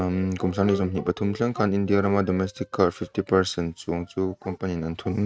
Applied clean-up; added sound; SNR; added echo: neural mask model RNNoise.